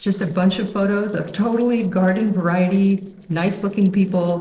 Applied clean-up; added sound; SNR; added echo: neural separator model SepFormer DNS4.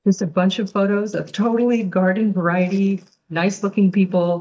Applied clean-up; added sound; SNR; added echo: neural mask model DeepFilterNet 3.